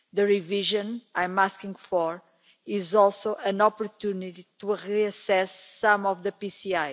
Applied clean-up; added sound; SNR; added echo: none; none; none; none.